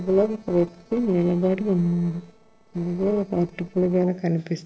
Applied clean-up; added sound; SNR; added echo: neural separator model SepFormer DNS4.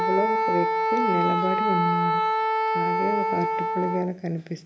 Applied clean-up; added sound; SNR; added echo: none; Wind instrument, woodwind instrument; -4 dB; none.